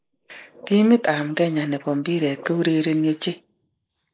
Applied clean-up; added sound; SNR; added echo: neural mask model Resemble Enhance denoiser.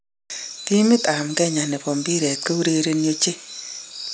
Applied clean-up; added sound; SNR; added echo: none; none; none; none.